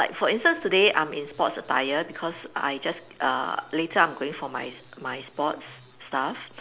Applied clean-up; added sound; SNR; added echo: none; none; none; none.